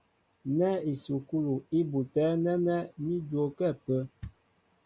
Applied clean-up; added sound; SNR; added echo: none; none; none; none.